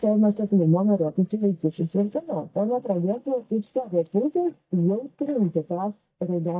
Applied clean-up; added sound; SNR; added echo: neural mask model DeepFilterNet 3.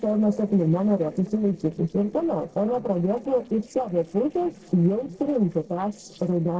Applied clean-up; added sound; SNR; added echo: neural separator model SepFormer DNS4.